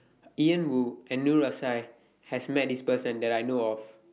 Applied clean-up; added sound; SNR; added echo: none; none; none; none.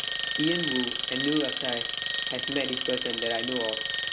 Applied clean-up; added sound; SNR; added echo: none; Alarm; -1 dB; none.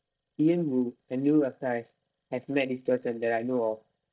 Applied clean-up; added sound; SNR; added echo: neural mask model DeepFilterNet 3.